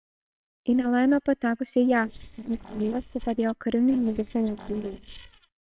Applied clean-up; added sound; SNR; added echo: neural separator model SepFormer WHAMR!.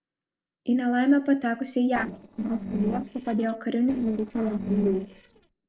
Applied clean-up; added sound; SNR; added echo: neural separator model SepFormer DNS4.